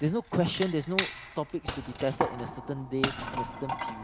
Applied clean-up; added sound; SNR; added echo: none; Wood; 4 dB; none.